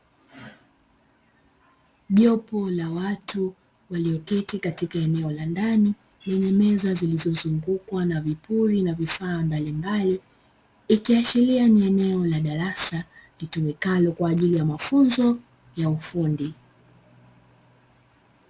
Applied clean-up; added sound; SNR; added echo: none; none; none; none.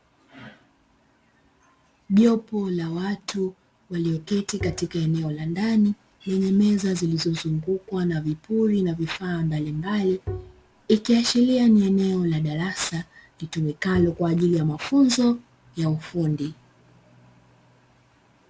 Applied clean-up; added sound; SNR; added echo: none; Bowed string instrument; 11 dB; none.